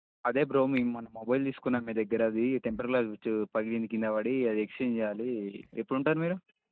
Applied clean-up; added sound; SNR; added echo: neural mask model DeepFilterNet 3.